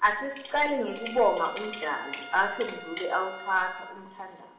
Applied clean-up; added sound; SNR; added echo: none; Trumpet; 15 dB; reverberation time 0.9 s.